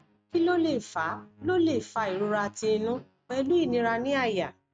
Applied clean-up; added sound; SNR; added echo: neural mask model RNNoise.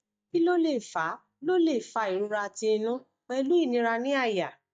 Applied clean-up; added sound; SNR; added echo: neural mask model DeepFilterNet 3.